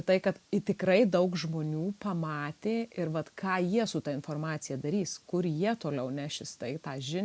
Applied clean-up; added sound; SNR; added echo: none; none; none; none.